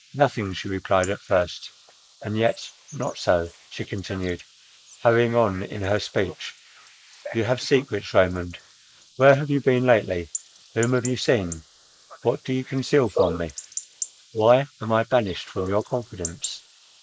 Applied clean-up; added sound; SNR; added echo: neural mask model Resemble Enhance denoiser.